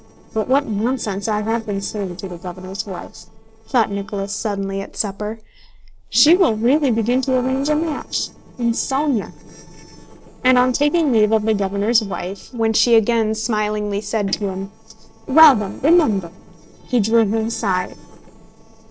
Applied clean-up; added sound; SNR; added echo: neural separator model SepFormer DNS4.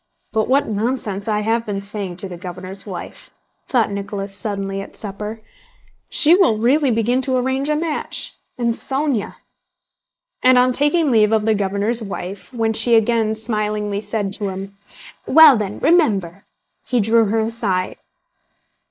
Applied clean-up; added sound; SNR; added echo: neural mask model Resemble Enhance denoiser.